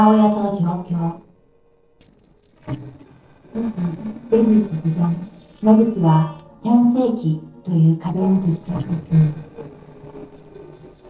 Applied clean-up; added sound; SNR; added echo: neural separator model SepFormer DNS4.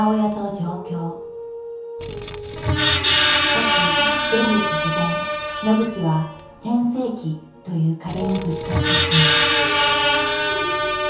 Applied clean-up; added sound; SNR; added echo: none; Screech; -4 dB; reverberation time 0.6 s.